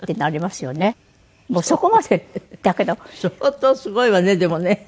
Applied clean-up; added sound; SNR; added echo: none; none; none; none.